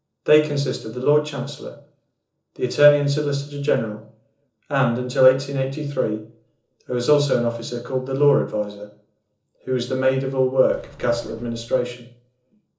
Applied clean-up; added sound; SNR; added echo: neural separator model SepFormer DNS4.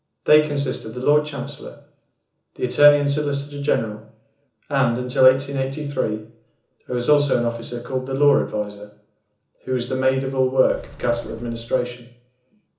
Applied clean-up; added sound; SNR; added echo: none; Sliding door; 18 dB; reverberation time 0.7 s.